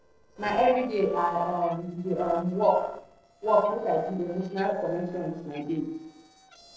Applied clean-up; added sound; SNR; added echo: neural separator model SepFormer DNS4.